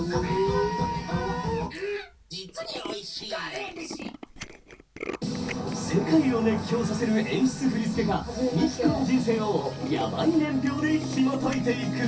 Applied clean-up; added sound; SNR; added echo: none; Tools; 18 dB; reverberation time 0.3 s.